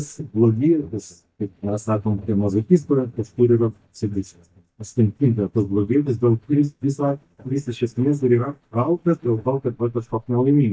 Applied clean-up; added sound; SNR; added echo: neural mask model DeepFilterNet 3.